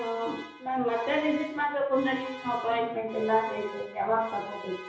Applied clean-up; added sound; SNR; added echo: none; Alarm; 15 dB; reverberation time 0.5 s.